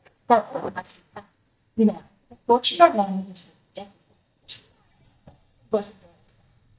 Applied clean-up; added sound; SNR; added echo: neural mask model DeepFilterNet 3.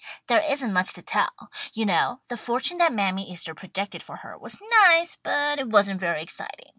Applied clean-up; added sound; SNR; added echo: none; none; none; none.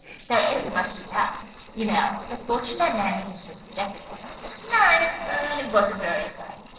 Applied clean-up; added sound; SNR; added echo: neural separator model SepFormer DNS4.